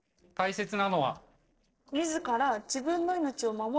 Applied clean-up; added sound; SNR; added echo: neural separator model SepFormer DNS4.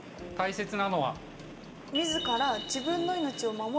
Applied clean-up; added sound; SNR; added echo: none; Train; 15 dB; reverberation time 1.2 s.